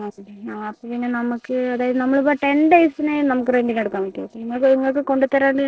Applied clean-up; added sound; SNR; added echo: neural separator model SepFormer DNS4.